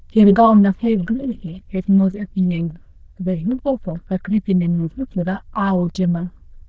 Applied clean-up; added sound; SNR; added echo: neural diffusion model UNIVERSE++.